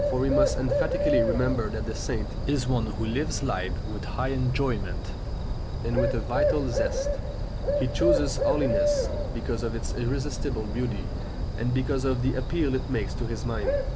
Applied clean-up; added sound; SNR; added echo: none; Bird; -2 dB; none.